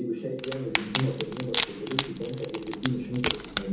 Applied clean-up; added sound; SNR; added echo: none; Wood; 2 dB; reverberation time 0.7 s.